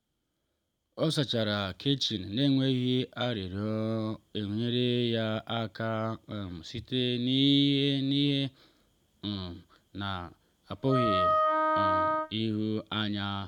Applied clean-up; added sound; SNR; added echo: none; Wind instrument, woodwind instrument; -3 dB; none.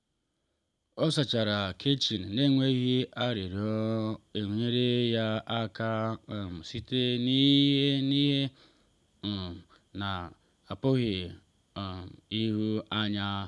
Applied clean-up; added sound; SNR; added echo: none; none; none; none.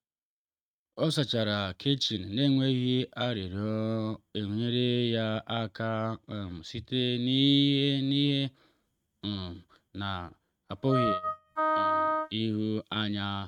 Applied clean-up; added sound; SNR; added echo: neural mask model RNNoise.